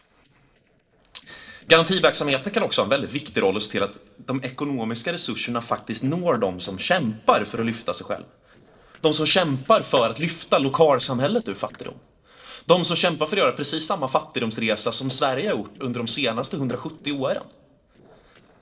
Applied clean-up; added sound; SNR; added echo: neural separator model SepFormer DNS4.